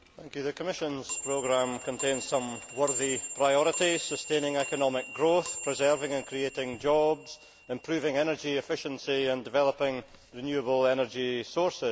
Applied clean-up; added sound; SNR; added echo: none; Clock; 11 dB; none.